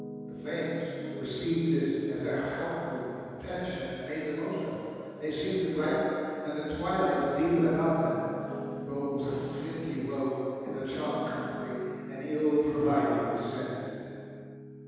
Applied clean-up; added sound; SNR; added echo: none; Piano; 11 dB; reverberation time 2.1 s.